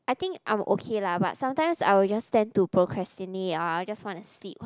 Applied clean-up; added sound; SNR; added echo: none; none; none; none.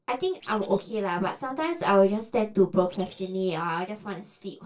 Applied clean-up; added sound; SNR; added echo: neural separator model SepFormer DNS4.